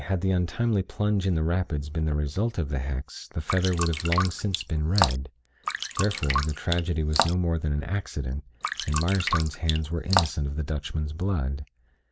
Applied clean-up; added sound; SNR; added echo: none; Drip; 4 dB; none.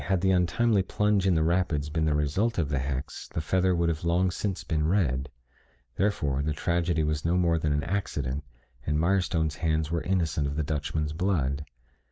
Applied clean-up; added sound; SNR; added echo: none; none; none; none.